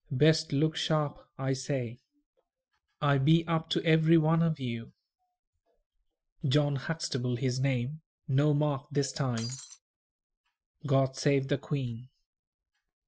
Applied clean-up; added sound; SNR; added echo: classical method Wiener filter.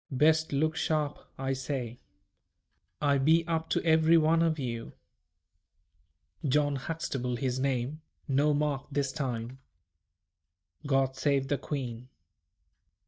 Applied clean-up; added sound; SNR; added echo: neural mask model DeepFilterNet 3.